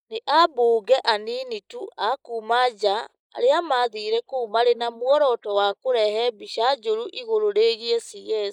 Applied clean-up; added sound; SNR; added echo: neural mask model Resemble Enhance denoiser.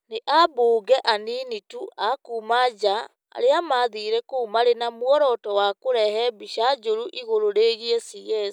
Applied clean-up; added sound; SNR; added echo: none; none; none; none.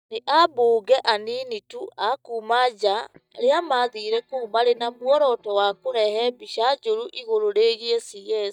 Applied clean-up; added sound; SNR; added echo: neural mask model DeepFilterNet 3.